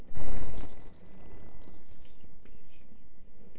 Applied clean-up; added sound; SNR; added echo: neural separator model SepFormer DNS4.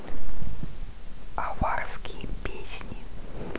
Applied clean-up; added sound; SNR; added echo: none; none; none; none.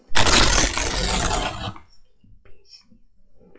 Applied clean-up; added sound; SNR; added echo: classical method WPE with log-MMSE.